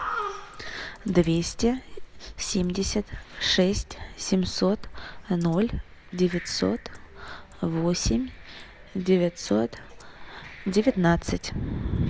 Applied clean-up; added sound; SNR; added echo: none; Computer keyboard; 17 dB; none.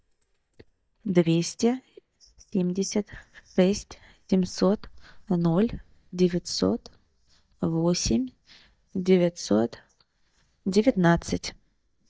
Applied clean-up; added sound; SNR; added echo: neural mask model DeepFilterNet 3.